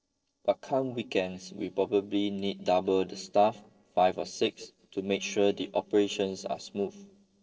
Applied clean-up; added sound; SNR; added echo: neural separator model SepFormer DNS4.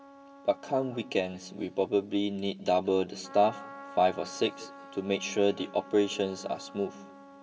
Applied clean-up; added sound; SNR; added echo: none; Trumpet; 19 dB; reverberation time 1.8 s.